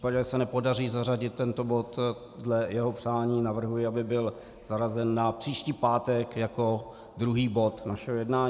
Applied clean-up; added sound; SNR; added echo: none; none; none; none.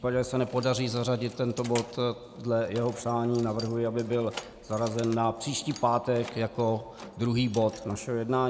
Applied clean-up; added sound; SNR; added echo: none; Keys jangling; 19 dB; none.